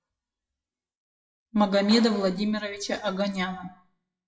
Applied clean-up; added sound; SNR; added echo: classical method WPE with log-MMSE.